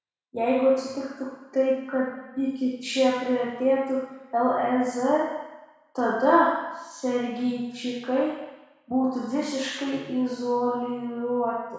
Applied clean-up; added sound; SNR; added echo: none; none; none; reverberation time 1.1 s.